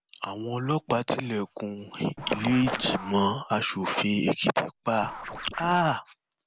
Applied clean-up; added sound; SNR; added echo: none; Scratching (performance technique); 15 dB; none.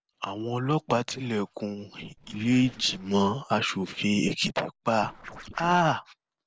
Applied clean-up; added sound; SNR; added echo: neural separator model SepFormer DNS4.